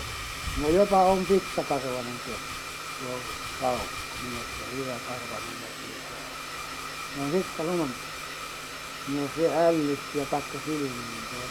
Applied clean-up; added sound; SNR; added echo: none; Domestic sounds, home sounds; 6 dB; none.